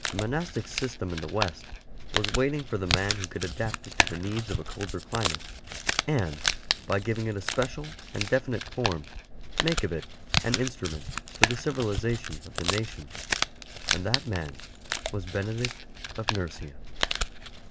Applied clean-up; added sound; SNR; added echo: none; Crumpling, crinkling; 0 dB; none.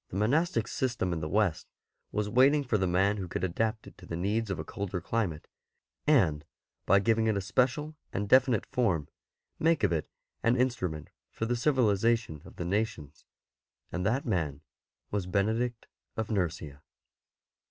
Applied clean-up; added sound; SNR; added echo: none; none; none; none.